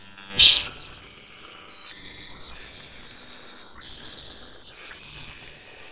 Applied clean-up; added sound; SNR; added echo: neural separator model SepFormer WHAMR!.